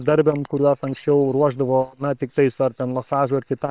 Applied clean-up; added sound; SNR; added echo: neural separator model SepFormer WHAM!.